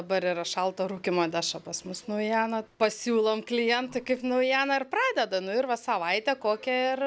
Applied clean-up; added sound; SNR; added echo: none; none; none; none.